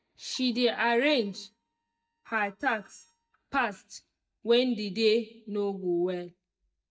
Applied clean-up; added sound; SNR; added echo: neural mask model DeepFilterNet 3.